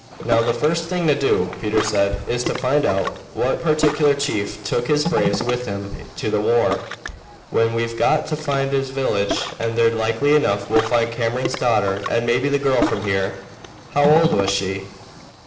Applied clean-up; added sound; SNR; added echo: none; Ocean; 9 dB; reverberation time 1.2 s.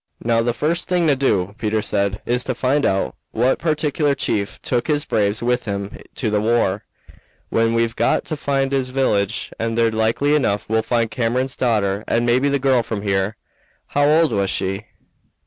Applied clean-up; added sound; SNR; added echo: none; none; none; none.